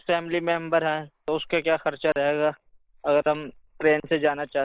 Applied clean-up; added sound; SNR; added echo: neural mask model Resemble Enhance denoiser.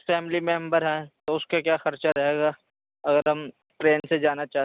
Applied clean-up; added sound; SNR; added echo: none; none; none; none.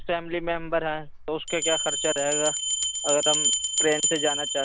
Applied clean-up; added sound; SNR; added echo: none; Bell; -1 dB; none.